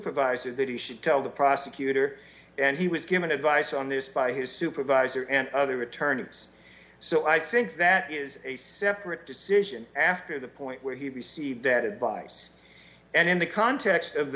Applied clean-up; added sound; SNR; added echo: none; none; none; none.